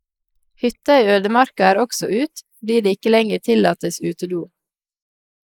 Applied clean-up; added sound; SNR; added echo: neural mask model Resemble Enhance denoiser.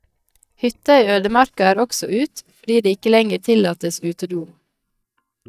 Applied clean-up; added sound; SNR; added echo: neural mask model DeepFilterNet 3.